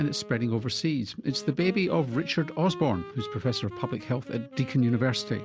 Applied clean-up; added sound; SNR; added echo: none; Wind instrument, woodwind instrument; 15 dB; none.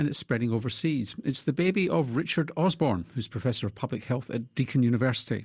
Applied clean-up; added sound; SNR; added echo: none; none; none; none.